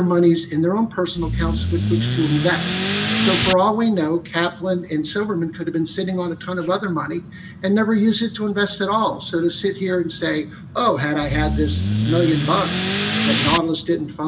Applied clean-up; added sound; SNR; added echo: none; Accelerating, revving, vroom / Car; 0 dB; reverberation time 0.6 s.